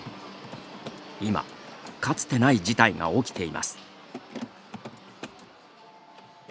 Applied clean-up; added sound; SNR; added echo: none; Mechanisms; 16 dB; none.